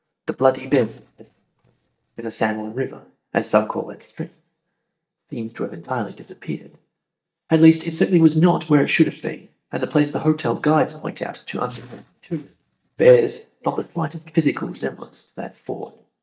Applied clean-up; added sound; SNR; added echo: neural mask model DeepFilterNet 3.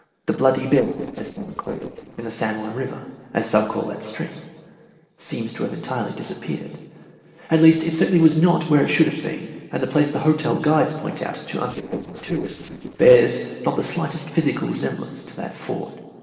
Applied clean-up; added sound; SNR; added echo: neural separator model SepFormer DNS4.